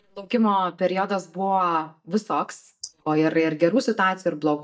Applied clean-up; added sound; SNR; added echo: neural mask model DeepFilterNet 3.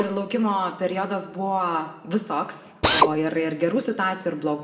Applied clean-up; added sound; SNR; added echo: none; Drill; 2 dB; reverberation time 0.7 s.